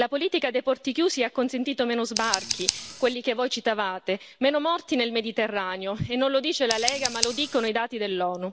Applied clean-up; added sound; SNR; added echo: none; Scissors; 10 dB; none.